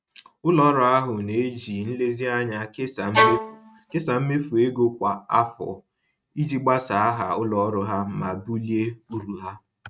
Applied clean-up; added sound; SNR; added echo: neural mask model RNNoise.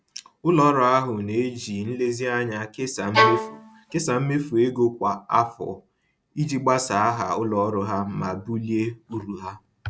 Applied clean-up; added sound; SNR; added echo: none; Bowed string instrument; -3 dB; none.